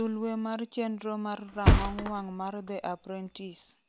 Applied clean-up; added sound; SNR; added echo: none; Thump, thud; -5 dB; none.